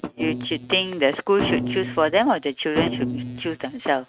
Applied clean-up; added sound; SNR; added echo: neural mask model RNNoise.